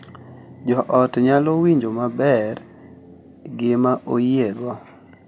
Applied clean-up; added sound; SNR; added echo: none; none; none; none.